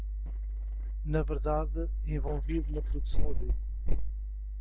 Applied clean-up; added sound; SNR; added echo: neural separator model SepFormer DNS4.